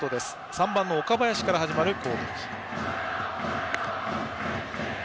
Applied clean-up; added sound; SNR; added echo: none; none; none; none.